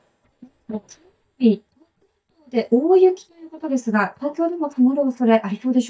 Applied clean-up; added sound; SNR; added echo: neural mask model DeepFilterNet 3.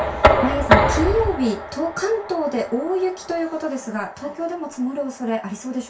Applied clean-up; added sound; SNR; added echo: none; Knock; -1 dB; reverberation time 0.3 s.